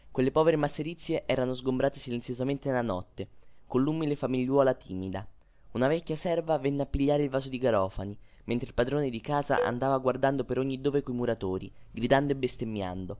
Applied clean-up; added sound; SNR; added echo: none; Cowbell; 10 dB; none.